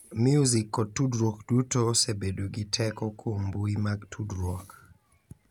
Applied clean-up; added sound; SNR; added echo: none; none; none; none.